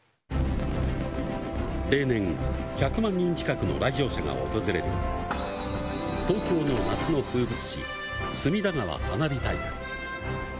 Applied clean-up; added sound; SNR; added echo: none; Mechanisms; 14 dB; none.